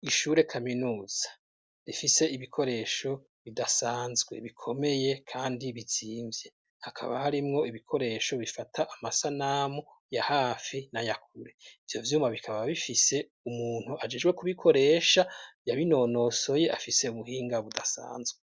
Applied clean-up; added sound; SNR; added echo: none; none; none; none.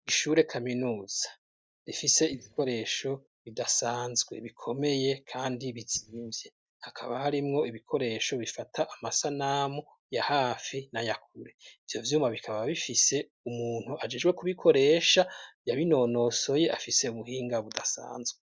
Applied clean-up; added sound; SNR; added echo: neural mask model DeepFilterNet 3.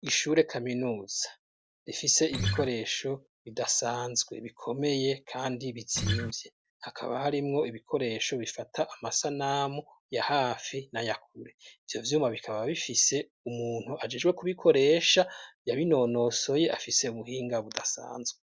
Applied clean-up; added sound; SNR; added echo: none; Acoustic guitar; 0 dB; none.